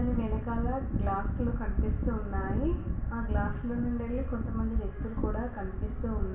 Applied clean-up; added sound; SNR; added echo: none; none; none; reverberation time 0.8 s.